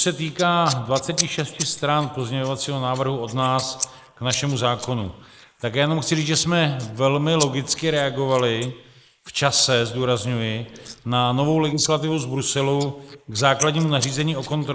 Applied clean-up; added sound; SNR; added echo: neural mask model Resemble Enhance denoiser.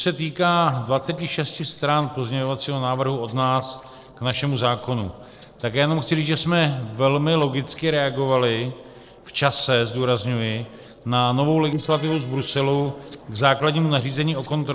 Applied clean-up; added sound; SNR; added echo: neural separator model SepFormer DNS4.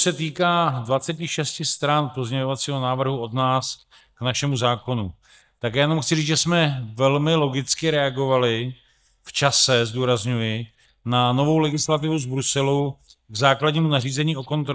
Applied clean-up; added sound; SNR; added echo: neural mask model DeepFilterNet 3.